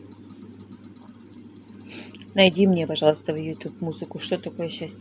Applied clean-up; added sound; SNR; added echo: none; none; none; none.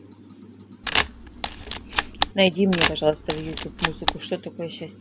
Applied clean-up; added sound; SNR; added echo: none; Camera; 0 dB; none.